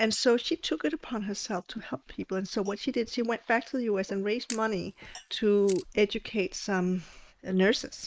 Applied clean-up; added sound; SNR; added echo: neural mask model Resemble Enhance denoiser.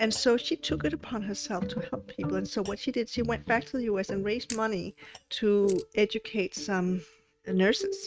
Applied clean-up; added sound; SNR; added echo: neural mask model RNNoise.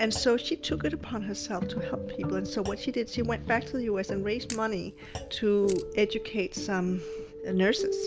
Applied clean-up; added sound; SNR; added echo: none; Thump, thud + Camera; 19 dB; none.